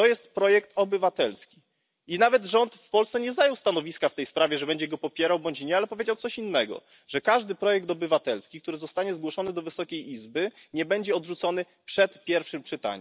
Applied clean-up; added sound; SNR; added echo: none; none; none; none.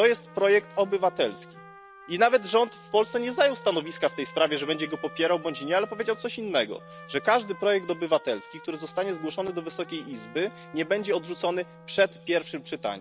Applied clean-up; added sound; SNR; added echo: none; Trumpet + Wind instrument, woodwind instrument; 19 dB; none.